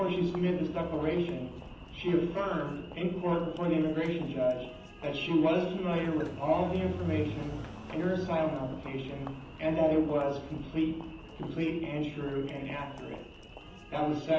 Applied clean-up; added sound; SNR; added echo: none; Engine; 13 dB; reverberation time 0.8 s.